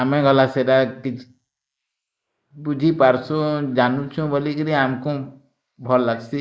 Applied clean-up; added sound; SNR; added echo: neural mask model Resemble Enhance denoiser.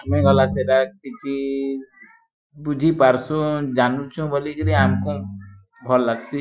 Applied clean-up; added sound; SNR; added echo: classical method Wiener filter.